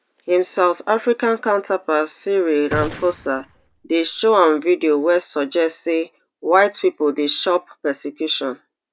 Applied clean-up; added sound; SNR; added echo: none; Gunshot, gunfire; 13 dB; none.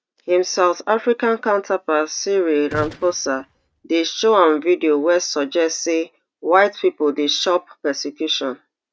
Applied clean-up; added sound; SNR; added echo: neural mask model RNNoise.